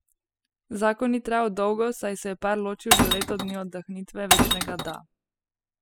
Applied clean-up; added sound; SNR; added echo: classical method spectral subtraction.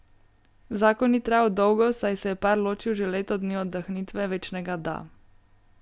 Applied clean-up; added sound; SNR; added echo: none; none; none; none.